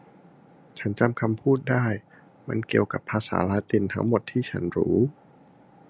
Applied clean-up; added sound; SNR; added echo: none; none; none; none.